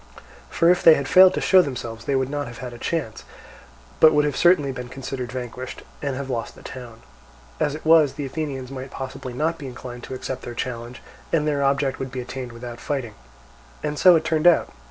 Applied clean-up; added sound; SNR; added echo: none; none; none; none.